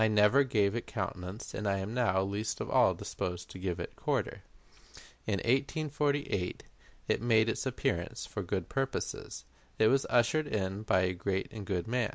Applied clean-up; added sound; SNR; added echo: none; none; none; none.